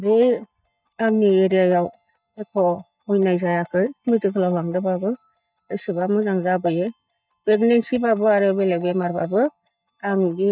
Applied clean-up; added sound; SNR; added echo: neural mask model DeepFilterNet 3.